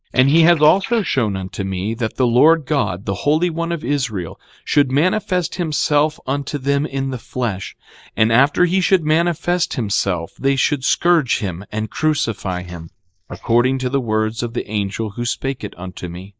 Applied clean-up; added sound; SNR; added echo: neural mask model Resemble Enhance denoiser.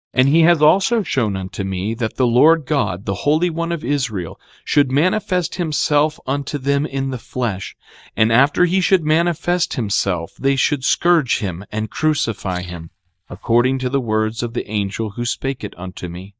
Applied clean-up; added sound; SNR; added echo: neural mask model DeepFilterNet 3.